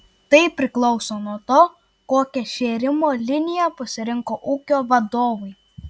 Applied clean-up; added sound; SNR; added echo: none; none; none; none.